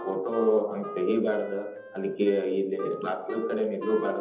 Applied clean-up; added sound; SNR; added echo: none; Wind instrument, woodwind instrument; 12 dB; reverberation time 1.2 s.